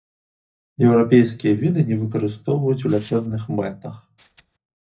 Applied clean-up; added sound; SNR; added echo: neural mask model DeepFilterNet 3.